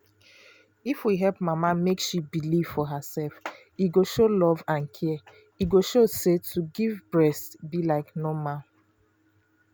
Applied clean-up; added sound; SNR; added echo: none; Bass drum; 15 dB; none.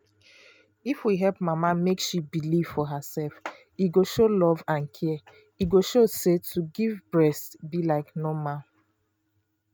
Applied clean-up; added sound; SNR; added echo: neural mask model RNNoise.